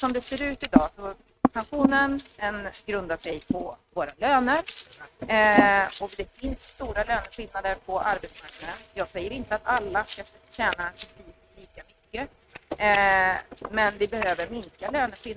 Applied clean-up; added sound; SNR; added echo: neural mask model RNNoise.